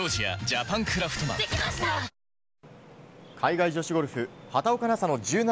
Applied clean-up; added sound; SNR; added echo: none; none; none; none.